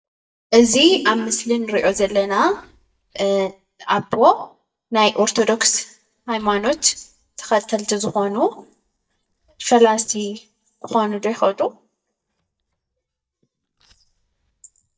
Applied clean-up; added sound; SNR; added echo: neural mask model DeepFilterNet 3.